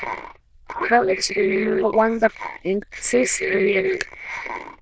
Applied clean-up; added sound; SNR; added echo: neural diffusion model UNIVERSE++.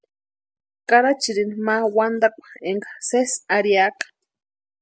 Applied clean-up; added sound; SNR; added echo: none; none; none; none.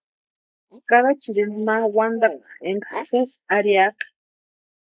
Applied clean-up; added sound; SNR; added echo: neural mask model Resemble Enhance denoiser.